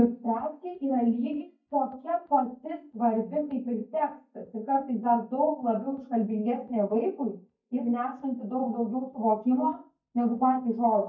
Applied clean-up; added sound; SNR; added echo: neural mask model DeepFilterNet 3.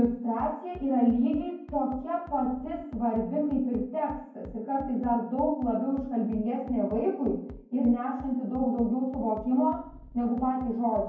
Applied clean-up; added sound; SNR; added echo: none; Bass drum; 19 dB; reverberation time 0.9 s.